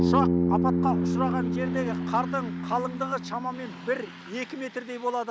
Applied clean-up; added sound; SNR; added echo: none; Bass guitar; -3 dB; none.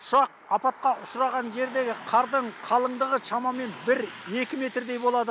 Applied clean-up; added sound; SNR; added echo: none; none; none; none.